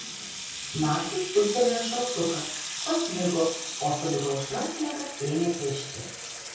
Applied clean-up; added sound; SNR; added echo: none; Sink (filling or washing) / Water tap, faucet; 7 dB; reverberation time 0.6 s.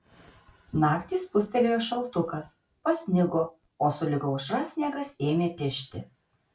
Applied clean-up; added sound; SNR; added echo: none; none; none; none.